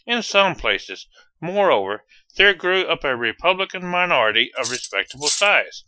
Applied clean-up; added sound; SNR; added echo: classical method Wiener filter.